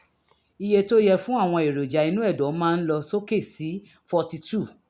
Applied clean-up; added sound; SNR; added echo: none; none; none; none.